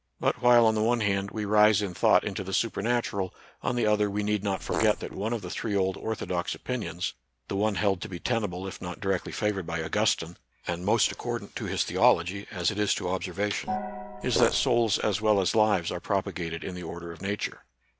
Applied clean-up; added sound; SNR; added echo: none; Gong + Fart; 6 dB; none.